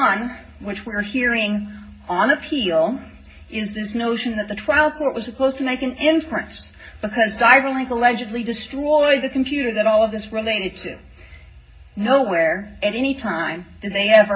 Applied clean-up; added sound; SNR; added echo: none; none; none; reverberation time 0.4 s.